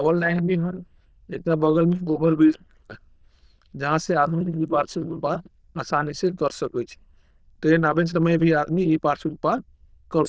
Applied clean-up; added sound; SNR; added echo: neural diffusion model UNIVERSE++.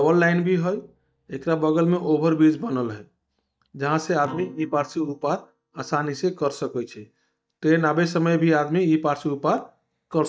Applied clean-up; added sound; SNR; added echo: neural mask model DeepFilterNet 3.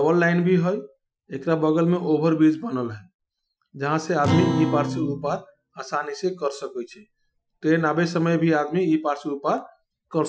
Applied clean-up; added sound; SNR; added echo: classical method Wiener filter.